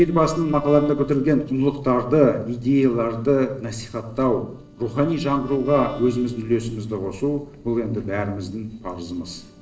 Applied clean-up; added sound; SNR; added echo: neural separator model SepFormer DNS4.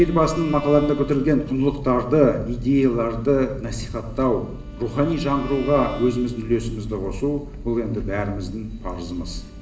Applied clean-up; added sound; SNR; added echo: none; Bowed string instrument; 19 dB; reverberation time 0.6 s.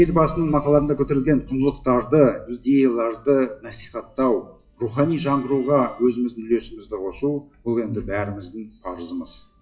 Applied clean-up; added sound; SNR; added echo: classical method WPE with log-MMSE.